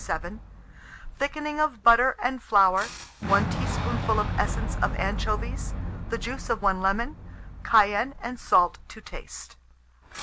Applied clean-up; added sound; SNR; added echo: none; Boom; 6 dB; none.